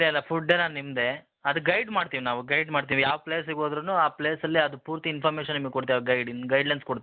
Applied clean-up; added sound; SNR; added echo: none; none; none; none.